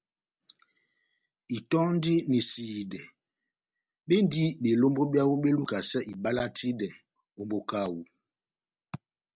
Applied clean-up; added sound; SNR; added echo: none; none; none; none.